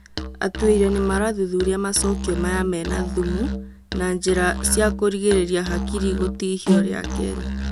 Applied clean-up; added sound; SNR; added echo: none; Musical instrument; 4 dB; none.